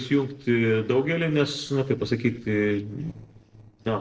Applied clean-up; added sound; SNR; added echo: neural separator model SepFormer DNS4.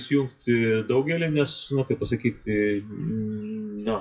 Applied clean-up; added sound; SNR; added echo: classical method WPE with log-MMSE.